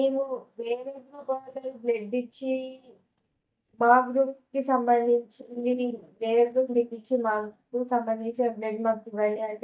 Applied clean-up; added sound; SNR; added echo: neural mask model DeepFilterNet 3.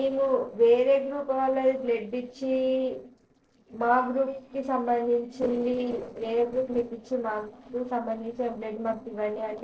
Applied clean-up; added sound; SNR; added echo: neural separator model SepFormer DNS4.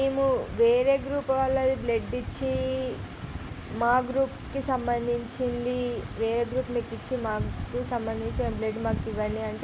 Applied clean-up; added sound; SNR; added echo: none; none; none; none.